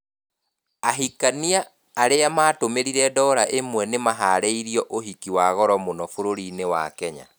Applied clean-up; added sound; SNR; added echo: none; none; none; none.